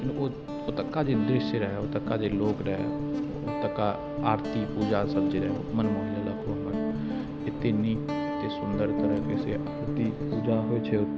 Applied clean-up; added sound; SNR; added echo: none; Guitar; 0 dB; none.